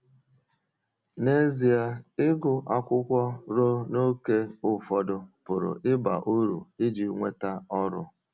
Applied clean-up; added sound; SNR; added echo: none; none; none; none.